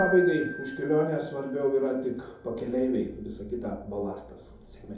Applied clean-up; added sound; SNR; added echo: none; Keyboard (musical); 13 dB; reverberation time 2.6 s.